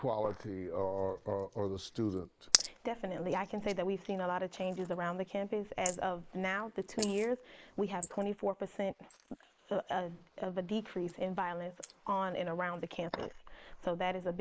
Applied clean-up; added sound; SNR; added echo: neural mask model Resemble Enhance denoiser.